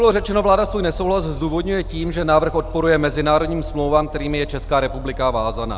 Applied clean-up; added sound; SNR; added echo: none; Gull, seagull; 10 dB; none.